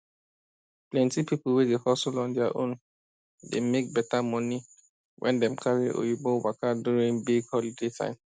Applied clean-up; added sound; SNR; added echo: none; none; none; none.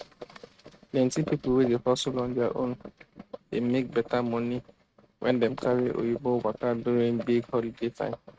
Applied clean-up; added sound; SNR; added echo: neural mask model RNNoise.